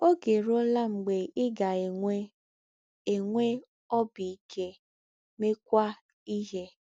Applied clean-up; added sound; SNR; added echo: none; none; none; none.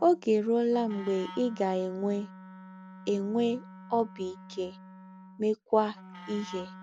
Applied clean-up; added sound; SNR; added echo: none; Wind instrument, woodwind instrument; 17 dB; none.